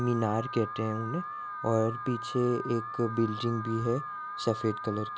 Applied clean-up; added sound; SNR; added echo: none; Alarm; 8 dB; none.